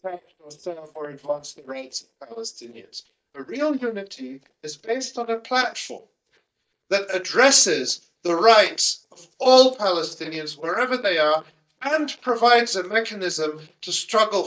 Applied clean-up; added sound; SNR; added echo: neural mask model DeepFilterNet 3.